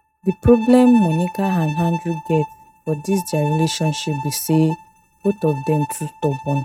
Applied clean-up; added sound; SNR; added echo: neural mask model RNNoise.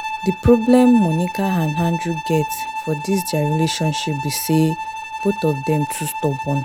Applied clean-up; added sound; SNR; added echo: none; Bowed string instrument; 9 dB; none.